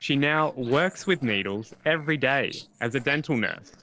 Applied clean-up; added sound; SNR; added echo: neural separator model SepFormer DNS4.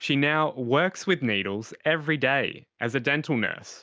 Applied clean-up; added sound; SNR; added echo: none; none; none; none.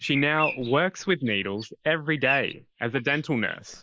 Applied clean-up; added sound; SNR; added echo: neural mask model Resemble Enhance denoiser.